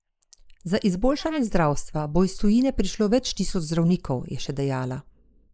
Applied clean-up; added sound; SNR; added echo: neural mask model Resemble Enhance denoiser.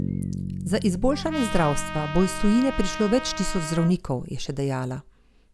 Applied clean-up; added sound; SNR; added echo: none; Trumpet + Bass guitar; 9 dB; none.